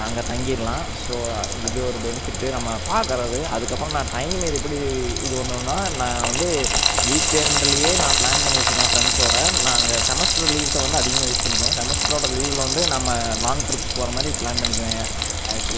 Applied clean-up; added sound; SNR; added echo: none; Frying (food); -5 dB; none.